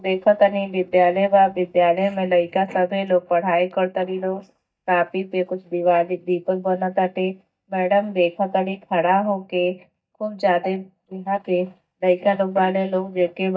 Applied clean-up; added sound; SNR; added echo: neural mask model DeepFilterNet 3.